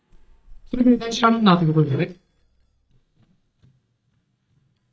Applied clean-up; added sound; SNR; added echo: neural mask model DeepFilterNet 3.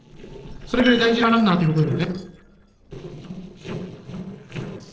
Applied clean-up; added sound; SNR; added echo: neural separator model SepFormer DNS4.